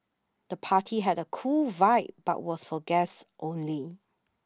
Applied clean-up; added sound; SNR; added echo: none; none; none; none.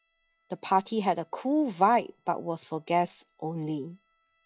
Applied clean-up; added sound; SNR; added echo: classical method log-MMSE.